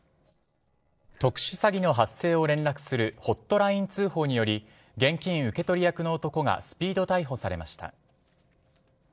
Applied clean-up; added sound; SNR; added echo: neural separator model SepFormer DNS4.